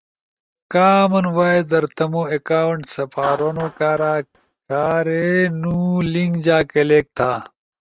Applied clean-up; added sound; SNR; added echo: neural mask model RNNoise.